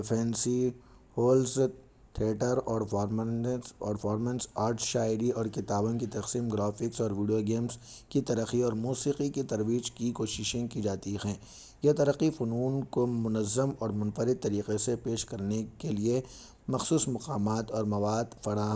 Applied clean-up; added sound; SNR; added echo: none; none; none; none.